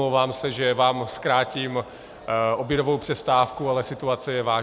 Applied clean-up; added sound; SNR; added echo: none; none; none; none.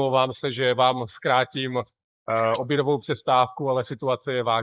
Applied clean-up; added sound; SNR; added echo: neural mask model Resemble Enhance denoiser.